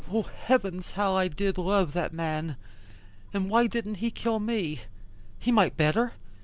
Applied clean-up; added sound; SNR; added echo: none; Alarm; 11 dB; none.